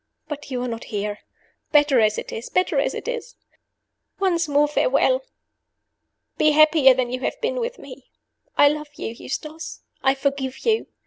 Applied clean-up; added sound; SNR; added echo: none; none; none; none.